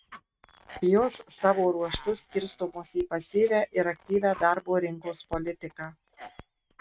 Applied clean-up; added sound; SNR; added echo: neural mask model RNNoise.